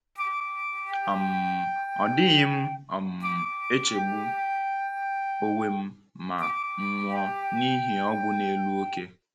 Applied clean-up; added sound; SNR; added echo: none; Wind instrument, woodwind instrument; 1 dB; none.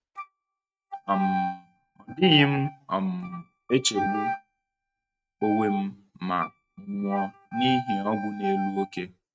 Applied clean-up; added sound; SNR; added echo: neural mask model RNNoise.